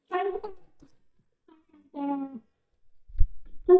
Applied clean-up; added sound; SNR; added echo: neural mask model DeepFilterNet 3.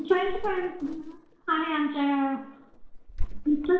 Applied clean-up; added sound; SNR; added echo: neural separator model SepFormer DNS4.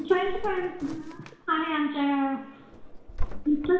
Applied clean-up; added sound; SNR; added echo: none; Drawer open or close; 7 dB; reverberation time 0.7 s.